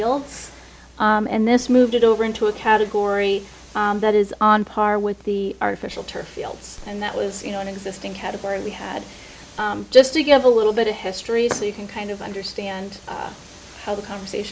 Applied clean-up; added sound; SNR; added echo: none; Fireworks; 17 dB; none.